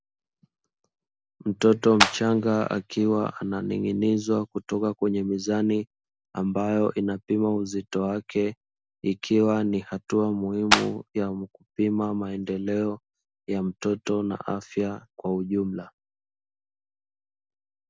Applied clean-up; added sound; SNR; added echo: none; Clapping; -4 dB; none.